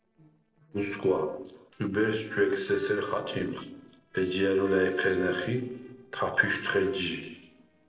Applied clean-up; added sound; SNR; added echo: neural separator model SepFormer DNS4.